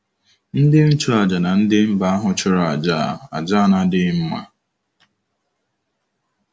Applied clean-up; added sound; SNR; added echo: none; none; none; none.